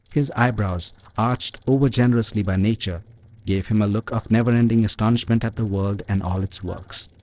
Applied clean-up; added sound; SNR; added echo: neural separator model SepFormer DNS4.